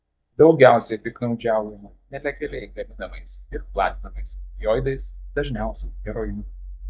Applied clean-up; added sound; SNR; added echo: neural mask model DeepFilterNet 3.